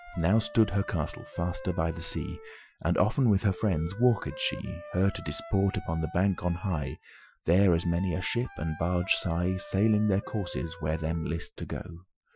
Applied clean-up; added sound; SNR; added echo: classical method Wiener filter.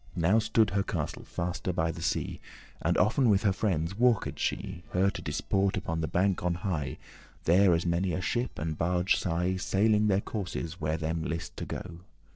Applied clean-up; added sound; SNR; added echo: neural separator model SepFormer DNS4.